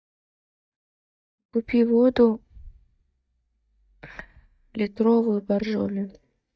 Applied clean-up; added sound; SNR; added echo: neural mask model DeepFilterNet 3.